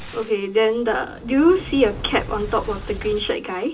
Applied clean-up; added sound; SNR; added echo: none; Boom; 14 dB; reverberation time 0.2 s.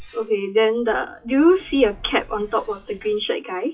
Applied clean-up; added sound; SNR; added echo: classical method WPE with log-MMSE.